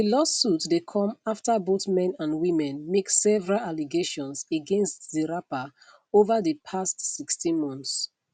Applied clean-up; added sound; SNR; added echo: none; none; none; none.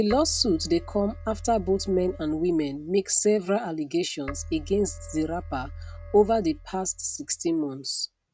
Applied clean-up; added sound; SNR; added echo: none; Keyboard (musical); 15 dB; none.